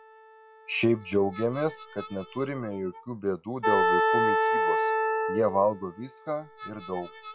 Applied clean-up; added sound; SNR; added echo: classical method log-MMSE.